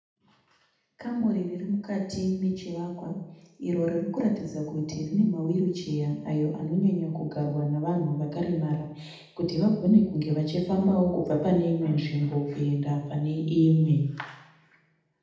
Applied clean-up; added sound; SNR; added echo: none; none; none; reverberation time 0.8 s.